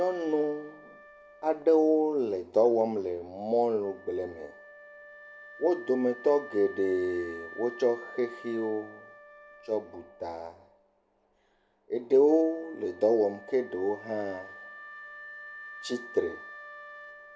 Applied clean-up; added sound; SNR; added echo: none; Wind instrument, woodwind instrument; 18 dB; none.